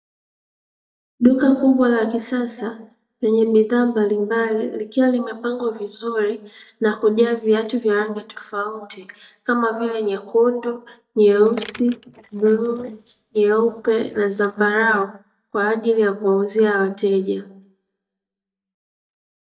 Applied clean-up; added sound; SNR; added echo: neural mask model DeepFilterNet 3.